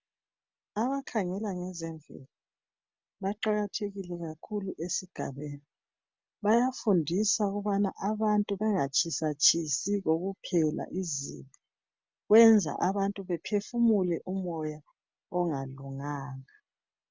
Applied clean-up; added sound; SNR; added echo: none; none; none; none.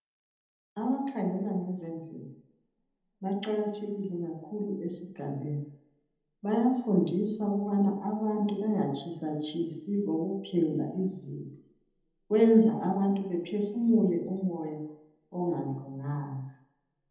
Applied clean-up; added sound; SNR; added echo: none; none; none; reverberation time 0.8 s.